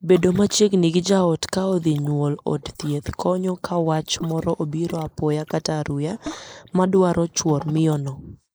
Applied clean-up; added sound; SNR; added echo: neural mask model Resemble Enhance denoiser.